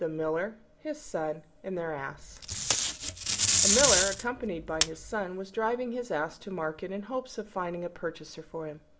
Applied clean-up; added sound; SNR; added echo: none; Packing tape, duct tape; -5 dB; reverberation time 0.4 s.